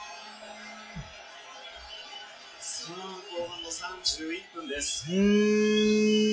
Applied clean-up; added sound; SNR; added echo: classical method WPE with log-MMSE.